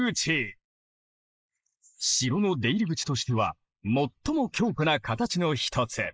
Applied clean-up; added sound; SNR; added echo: neural mask model Resemble Enhance denoiser.